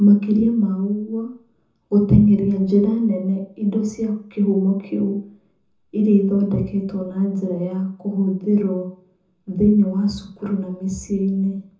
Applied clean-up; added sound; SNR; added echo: none; none; none; reverberation time 0.6 s.